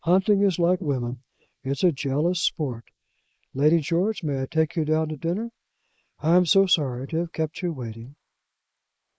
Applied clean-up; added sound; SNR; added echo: neural mask model Resemble Enhance denoiser.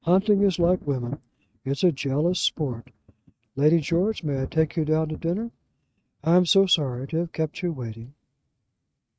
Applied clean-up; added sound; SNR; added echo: neural mask model RNNoise.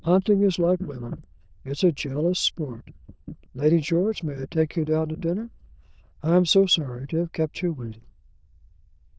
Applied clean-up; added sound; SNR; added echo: neural diffusion model UNIVERSE++.